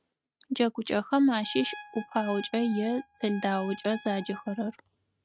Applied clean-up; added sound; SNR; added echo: neural mask model RNNoise.